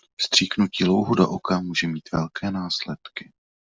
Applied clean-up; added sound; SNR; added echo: none; none; none; none.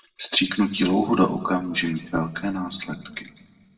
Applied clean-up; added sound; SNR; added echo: none; none; none; reverberation time 1.2 s.